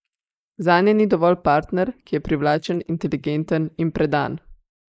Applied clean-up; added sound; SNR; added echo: neural mask model Resemble Enhance denoiser.